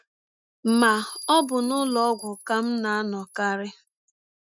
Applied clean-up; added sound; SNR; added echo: classical method Wiener filter.